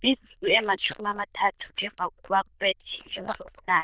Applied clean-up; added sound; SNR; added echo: neural diffusion model UNIVERSE++.